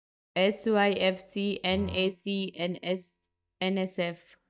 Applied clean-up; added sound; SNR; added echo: neural mask model DeepFilterNet 3.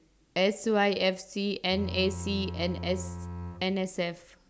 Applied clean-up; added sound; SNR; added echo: none; Bowed string instrument; 8 dB; none.